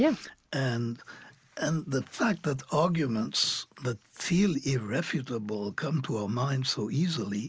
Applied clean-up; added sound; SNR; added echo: none; none; none; none.